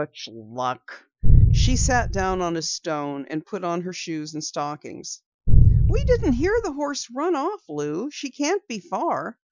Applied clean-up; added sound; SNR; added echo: classical method Wiener filter.